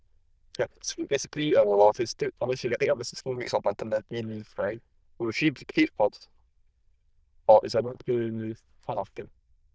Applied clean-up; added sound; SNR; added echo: neural diffusion model UNIVERSE++.